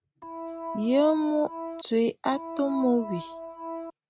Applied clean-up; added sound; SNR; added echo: neural mask model RNNoise.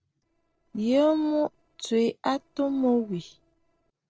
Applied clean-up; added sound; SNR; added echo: neural separator model SepFormer DNS4.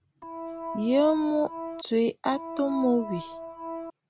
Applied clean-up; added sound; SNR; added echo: none; Organ; 9 dB; none.